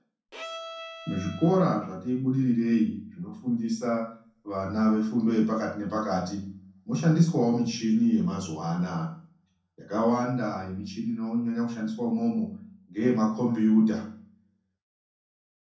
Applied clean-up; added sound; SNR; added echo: none; Bowed string instrument; 14 dB; reverberation time 0.5 s.